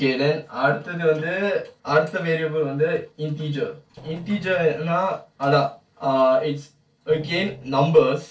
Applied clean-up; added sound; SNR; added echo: neural separator model SepFormer DNS4.